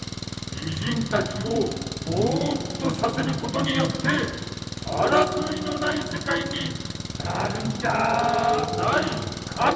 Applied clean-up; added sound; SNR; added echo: none; Engine; 8 dB; none.